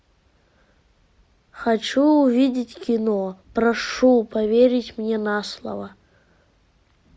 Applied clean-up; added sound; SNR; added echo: none; none; none; none.